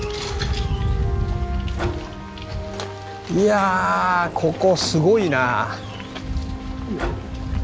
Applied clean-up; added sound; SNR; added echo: none; Sliding door; 15 dB; none.